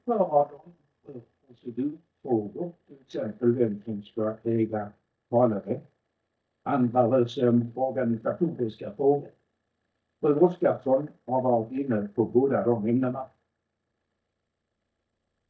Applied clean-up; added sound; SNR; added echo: neural mask model DeepFilterNet 3.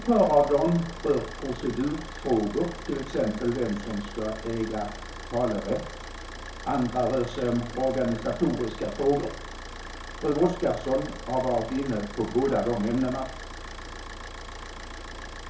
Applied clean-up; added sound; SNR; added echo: none; Idling / Car; 11 dB; reverberation time 0.7 s.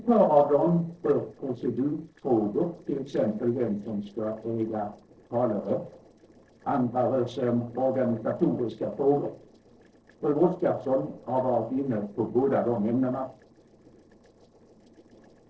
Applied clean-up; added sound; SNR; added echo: neural separator model SepFormer DNS4.